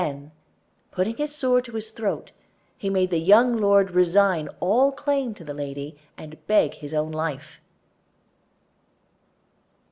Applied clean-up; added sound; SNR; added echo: none; none; none; none.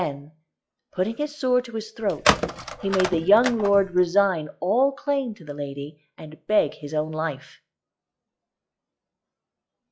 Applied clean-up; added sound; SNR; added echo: classical method log-MMSE.